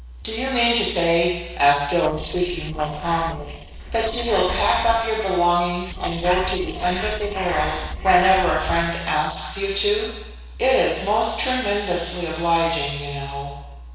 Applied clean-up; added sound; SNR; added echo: neural separator model SepFormer DNS4.